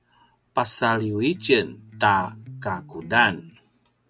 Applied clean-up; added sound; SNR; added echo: none; Electric guitar; 18 dB; none.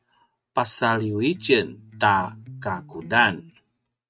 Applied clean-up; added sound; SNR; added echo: neural mask model RNNoise.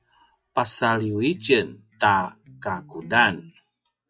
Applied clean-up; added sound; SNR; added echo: classical method log-MMSE.